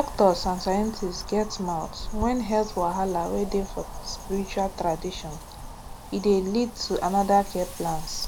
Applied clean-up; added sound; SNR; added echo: none; Wind; 10 dB; none.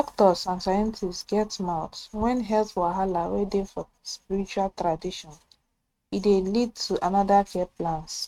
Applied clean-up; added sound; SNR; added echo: neural mask model RNNoise.